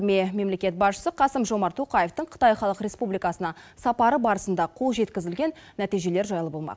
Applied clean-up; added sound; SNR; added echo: none; none; none; none.